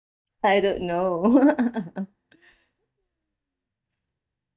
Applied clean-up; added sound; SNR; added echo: neural mask model DeepFilterNet 3.